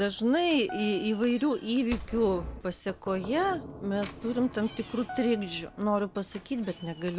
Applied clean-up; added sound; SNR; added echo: none; Piano + Knock / Slam; 14 dB; none.